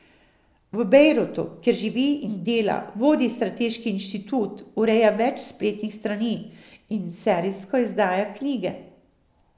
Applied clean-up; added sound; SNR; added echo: none; none; none; none.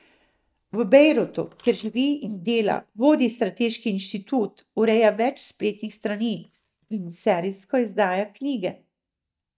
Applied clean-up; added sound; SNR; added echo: neural mask model DeepFilterNet 3.